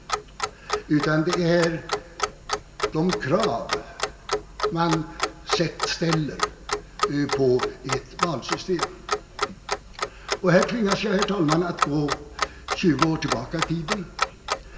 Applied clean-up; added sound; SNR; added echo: none; Clock; 4 dB; reverberation time 1.4 s.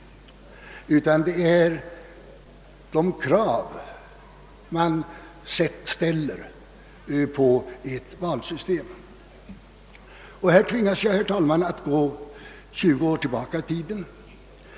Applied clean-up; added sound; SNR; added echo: none; none; none; none.